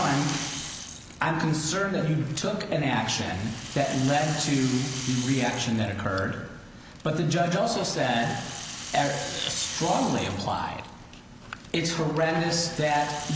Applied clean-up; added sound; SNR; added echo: none; Rattle; 13 dB; none.